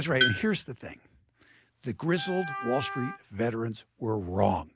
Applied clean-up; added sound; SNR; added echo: none; Wind instrument, woodwind instrument + Tools; 4 dB; none.